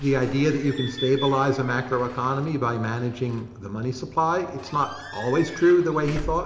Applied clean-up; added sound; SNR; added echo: none; Squeak / Slam / Alarm / Wood; 15 dB; reverberation time 0.8 s.